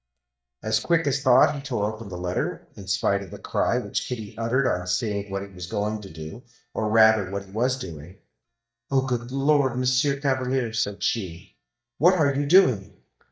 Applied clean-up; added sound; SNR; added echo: neural mask model DeepFilterNet 3.